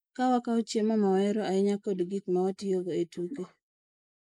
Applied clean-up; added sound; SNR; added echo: neural mask model Resemble Enhance denoiser.